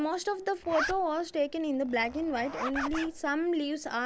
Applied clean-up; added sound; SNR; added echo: none; Zipper (clothing); 10 dB; none.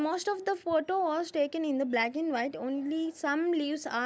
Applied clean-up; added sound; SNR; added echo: none; none; none; none.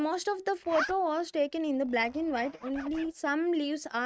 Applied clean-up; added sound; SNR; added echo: neural mask model RNNoise.